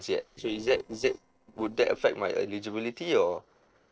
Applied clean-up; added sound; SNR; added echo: neural separator model SepFormer DNS4.